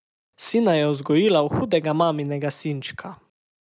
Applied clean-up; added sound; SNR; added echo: none; none; none; none.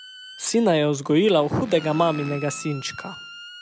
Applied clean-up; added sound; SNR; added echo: none; Motorcycle + Squeak; 17 dB; none.